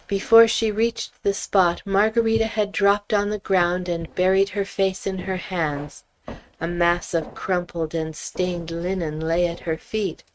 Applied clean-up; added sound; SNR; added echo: neural mask model RNNoise.